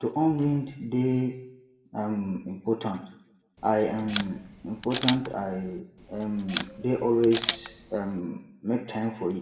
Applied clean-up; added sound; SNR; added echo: none; Camera; 6 dB; reverberation time 0.7 s.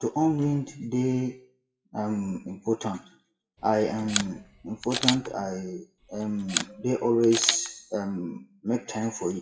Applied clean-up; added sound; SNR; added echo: classical method WPE with log-MMSE.